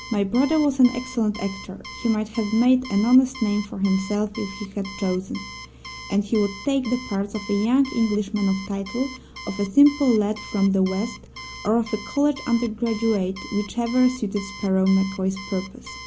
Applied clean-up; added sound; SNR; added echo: none; Alarm; 16 dB; none.